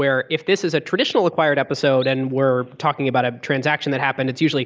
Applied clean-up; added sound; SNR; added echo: neural mask model Resemble Enhance denoiser.